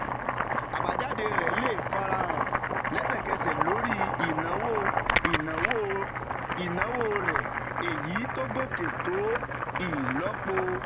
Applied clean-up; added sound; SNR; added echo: none; Boiling; -4 dB; none.